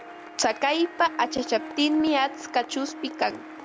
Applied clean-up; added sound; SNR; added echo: none; Harp + Applause; 13 dB; none.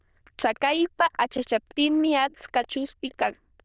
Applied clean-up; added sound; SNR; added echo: neural diffusion model UNIVERSE++.